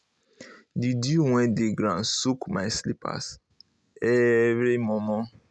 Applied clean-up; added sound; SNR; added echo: none; none; none; none.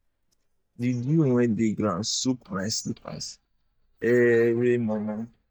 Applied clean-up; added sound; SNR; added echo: neural mask model DeepFilterNet 3.